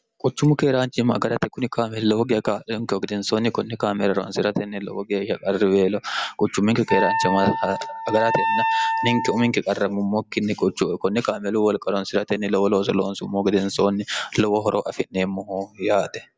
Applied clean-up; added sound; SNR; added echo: none; Wind instrument, woodwind instrument; 2 dB; none.